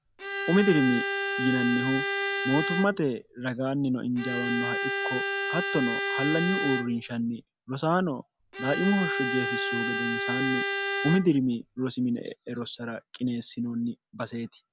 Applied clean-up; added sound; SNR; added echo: none; Bowed string instrument; 2 dB; none.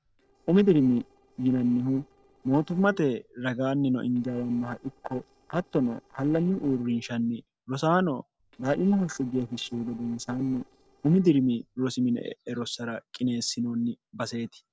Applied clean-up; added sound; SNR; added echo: neural separator model SepFormer DNS4.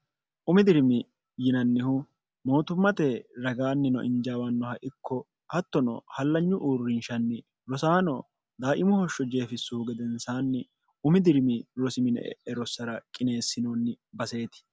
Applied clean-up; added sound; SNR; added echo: none; none; none; none.